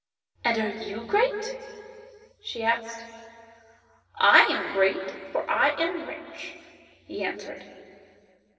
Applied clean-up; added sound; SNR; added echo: none; none; none; reverberation time 2.8 s.